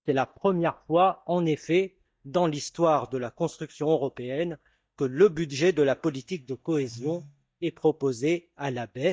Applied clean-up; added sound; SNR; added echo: neural mask model DeepFilterNet 3.